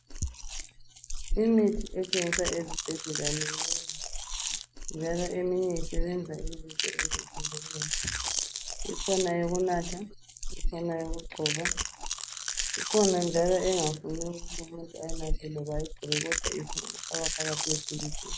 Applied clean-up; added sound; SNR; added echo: none; Chewing, mastication; 1 dB; none.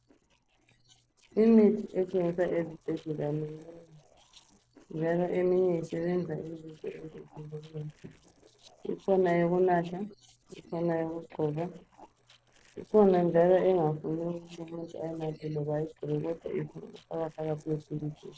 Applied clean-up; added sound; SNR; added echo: neural separator model SepFormer DNS4.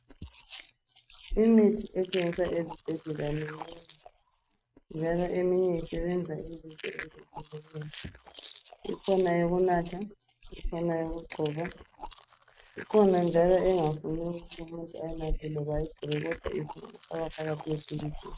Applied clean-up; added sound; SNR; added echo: neural mask model RNNoise.